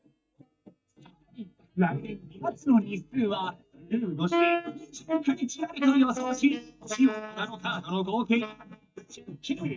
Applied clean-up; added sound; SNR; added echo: neural mask model DeepFilterNet 3.